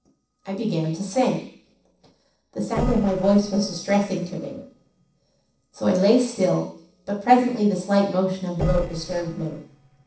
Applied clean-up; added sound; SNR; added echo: neural separator model SepFormer DNS4.